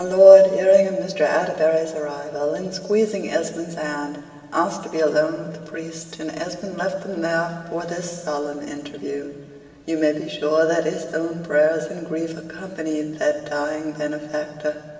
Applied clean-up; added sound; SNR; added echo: none; none; none; reverberation time 1.9 s.